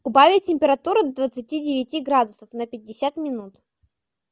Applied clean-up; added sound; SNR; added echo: none; none; none; none.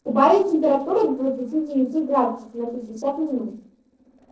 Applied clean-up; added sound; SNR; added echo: neural separator model SepFormer DNS4.